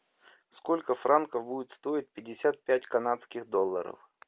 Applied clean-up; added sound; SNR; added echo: none; none; none; none.